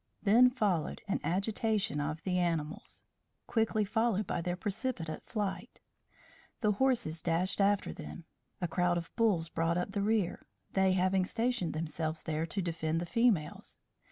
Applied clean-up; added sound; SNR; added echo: none; none; none; none.